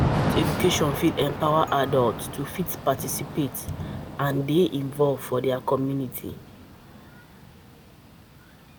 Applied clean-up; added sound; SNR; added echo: none; Thunder / Rain; 6 dB; none.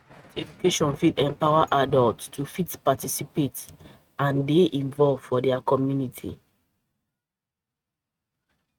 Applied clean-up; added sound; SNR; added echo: neural mask model RNNoise.